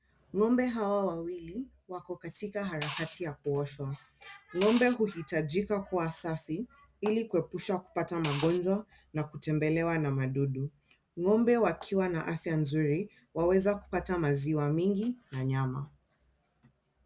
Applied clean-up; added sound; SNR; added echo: none; Liquid; 8 dB; none.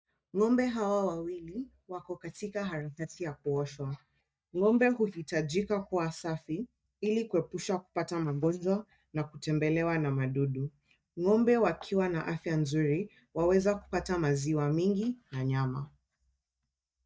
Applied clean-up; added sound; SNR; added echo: neural mask model DeepFilterNet 3.